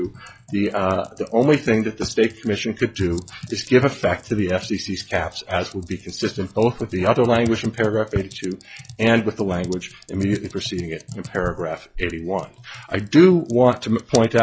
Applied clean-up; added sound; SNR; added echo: classical method log-MMSE.